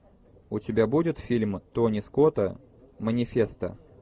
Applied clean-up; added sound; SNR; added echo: none; none; none; none.